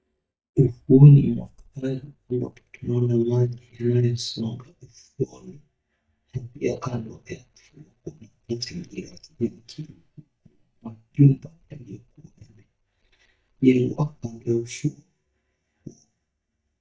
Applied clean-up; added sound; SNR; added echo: neural mask model DeepFilterNet 3.